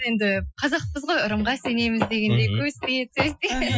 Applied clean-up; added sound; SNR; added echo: classical method Wiener filter.